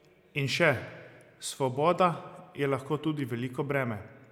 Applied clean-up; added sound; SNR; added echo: none; none; none; none.